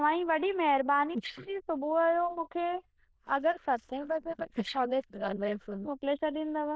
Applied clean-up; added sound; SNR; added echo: neural diffusion model UNIVERSE++.